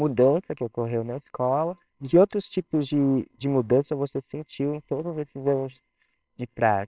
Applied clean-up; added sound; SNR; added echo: neural separator model SepFormer WHAMR!.